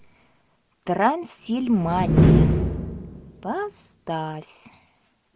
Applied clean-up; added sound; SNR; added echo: none; Slam; -3 dB; none.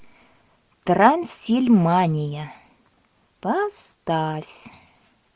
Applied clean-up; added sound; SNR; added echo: none; none; none; none.